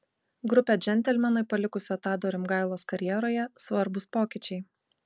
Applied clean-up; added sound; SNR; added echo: none; none; none; none.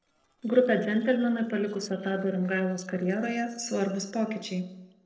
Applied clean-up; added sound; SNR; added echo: neural separator model SepFormer DNS4.